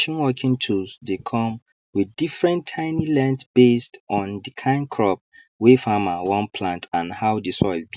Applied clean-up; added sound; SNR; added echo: none; none; none; none.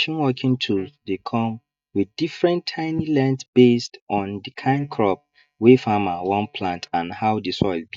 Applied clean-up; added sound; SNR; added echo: neural mask model DeepFilterNet 3.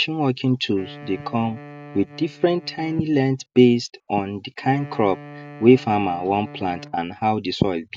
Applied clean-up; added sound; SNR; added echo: neural mask model RNNoise.